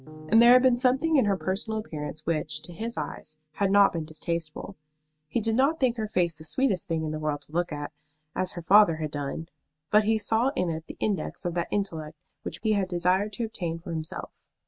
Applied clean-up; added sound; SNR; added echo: neural mask model RNNoise.